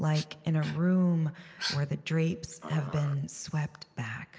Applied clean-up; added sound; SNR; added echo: none; Dog; 14 dB; none.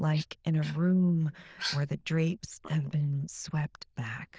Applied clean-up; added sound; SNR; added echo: neural diffusion model UNIVERSE++.